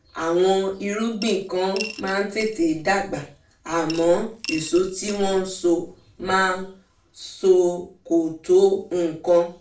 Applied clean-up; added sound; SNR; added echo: none; Coin (dropping) / Glass; 17 dB; reverberation time 0.3 s.